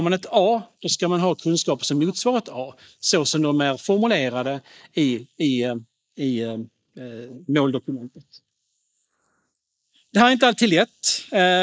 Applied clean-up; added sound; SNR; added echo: neural mask model Resemble Enhance denoiser.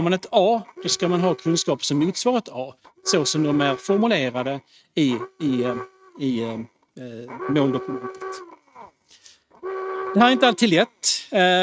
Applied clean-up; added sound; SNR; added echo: neural mask model RNNoise.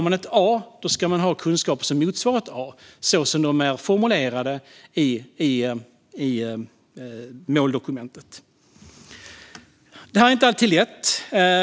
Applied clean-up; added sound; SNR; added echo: none; none; none; none.